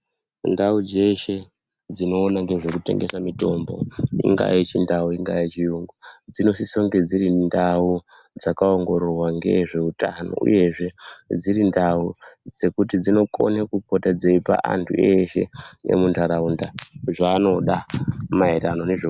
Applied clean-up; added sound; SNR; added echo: none; none; none; none.